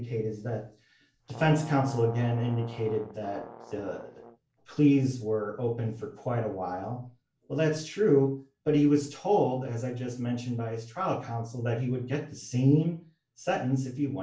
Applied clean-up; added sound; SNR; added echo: none; Brass instrument; 16 dB; reverberation time 0.3 s.